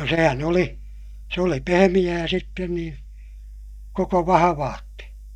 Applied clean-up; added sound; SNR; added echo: neural mask model DeepFilterNet 3.